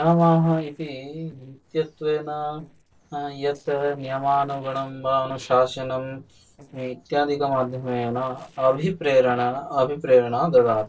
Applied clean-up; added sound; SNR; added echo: neural separator model SepFormer DNS4.